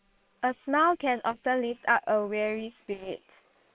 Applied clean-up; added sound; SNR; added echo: neural separator model SepFormer WHAM!.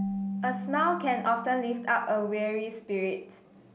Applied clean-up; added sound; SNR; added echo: none; Marimba, xylophone / Wood; 9 dB; none.